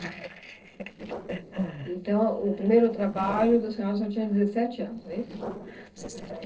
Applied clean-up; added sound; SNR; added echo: neural separator model SepFormer DNS4.